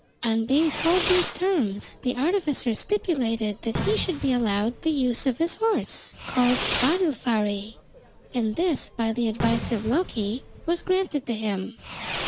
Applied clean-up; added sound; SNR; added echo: none; Fireworks; 8 dB; none.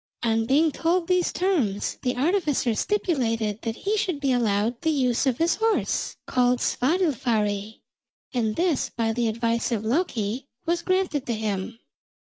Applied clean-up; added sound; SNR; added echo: none; none; none; none.